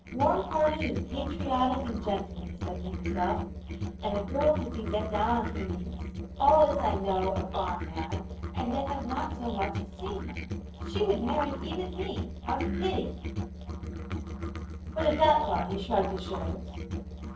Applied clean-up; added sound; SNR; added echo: neural separator model SepFormer DNS4.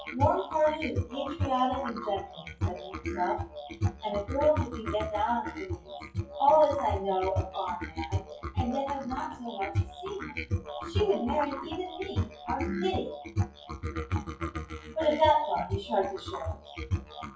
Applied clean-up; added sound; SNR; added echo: classical method WPE with log-MMSE.